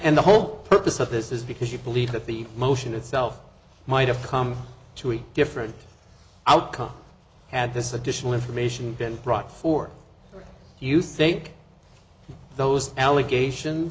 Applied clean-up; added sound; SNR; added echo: none; none; none; none.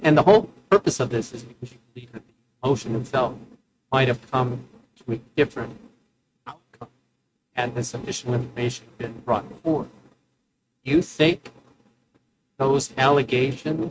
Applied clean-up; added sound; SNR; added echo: neural mask model RNNoise.